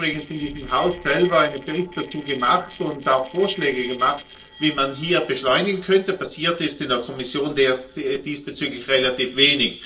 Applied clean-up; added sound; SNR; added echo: neural separator model SepFormer DNS4.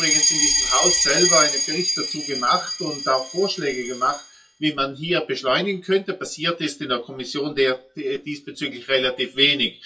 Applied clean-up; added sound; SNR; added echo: classical method WPE with log-MMSE.